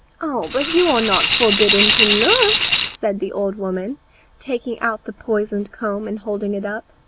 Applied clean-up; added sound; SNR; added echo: none; Rattle (instrument); -4 dB; none.